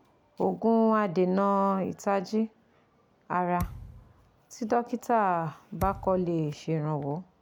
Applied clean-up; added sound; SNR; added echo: none; Thump, thud; 13 dB; none.